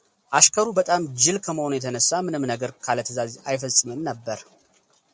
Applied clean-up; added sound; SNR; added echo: none; none; none; none.